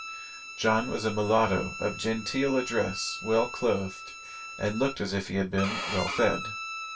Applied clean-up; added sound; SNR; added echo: none; Bowed string instrument; 10 dB; reverberation time 0.2 s.